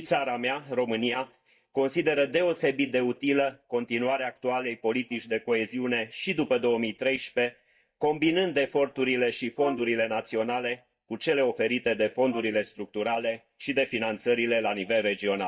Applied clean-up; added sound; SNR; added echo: neural mask model DeepFilterNet 3.